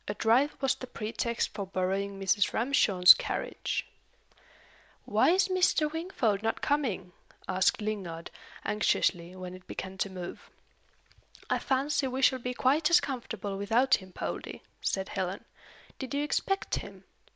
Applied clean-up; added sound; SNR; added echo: none; none; none; none.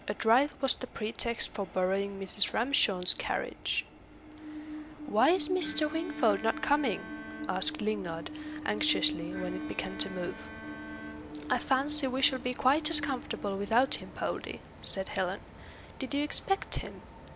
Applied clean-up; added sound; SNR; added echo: none; Train + Bowed string instrument; 11 dB; none.